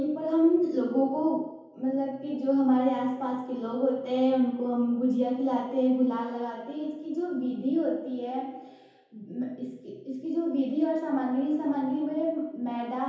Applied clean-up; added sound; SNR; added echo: none; none; none; reverberation time 0.8 s.